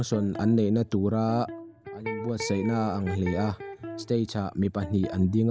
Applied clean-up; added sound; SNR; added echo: none; Electric guitar; 13 dB; none.